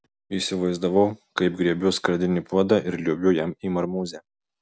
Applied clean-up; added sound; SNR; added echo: none; none; none; none.